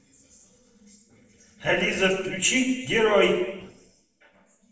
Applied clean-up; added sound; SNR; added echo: none; none; none; reverberation time 0.9 s.